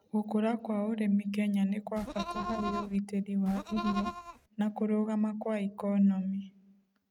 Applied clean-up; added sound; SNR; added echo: neural mask model RNNoise.